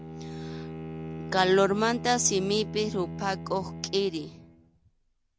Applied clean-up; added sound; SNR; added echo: none; Bowed string instrument; 10 dB; none.